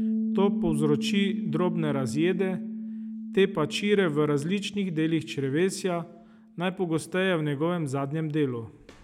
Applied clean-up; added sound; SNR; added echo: none; Piano; 7 dB; none.